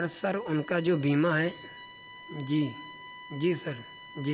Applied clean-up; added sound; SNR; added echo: none; Bowed string instrument; 17 dB; none.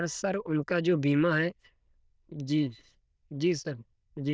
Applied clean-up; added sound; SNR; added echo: neural diffusion model UNIVERSE++.